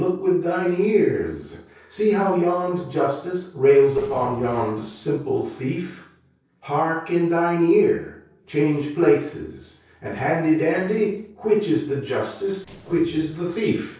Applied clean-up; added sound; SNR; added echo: neural separator model SepFormer DNS4.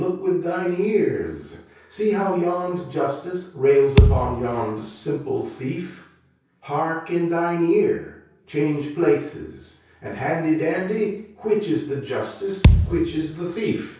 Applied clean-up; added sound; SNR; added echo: none; Thump, thud; -4 dB; reverberation time 0.6 s.